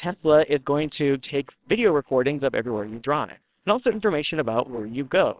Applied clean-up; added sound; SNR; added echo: neural separator model SepFormer WHAMR!.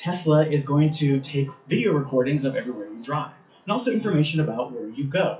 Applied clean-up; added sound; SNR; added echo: classical method WPE with log-MMSE.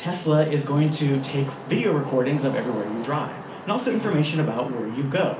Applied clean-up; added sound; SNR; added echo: none; Wind / Rain; 14 dB; reverberation time 0.4 s.